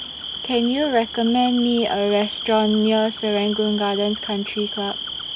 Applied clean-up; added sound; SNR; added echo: none; Cricket; 9 dB; none.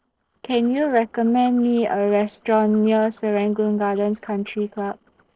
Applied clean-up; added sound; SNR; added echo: neural separator model SepFormer DNS4.